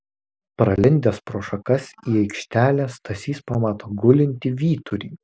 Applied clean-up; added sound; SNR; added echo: neural mask model Resemble Enhance denoiser.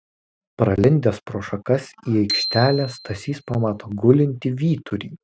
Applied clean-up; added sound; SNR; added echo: neural mask model RNNoise.